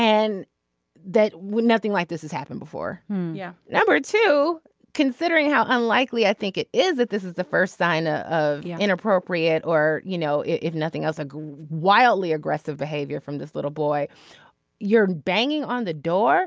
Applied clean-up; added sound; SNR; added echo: none; none; none; none.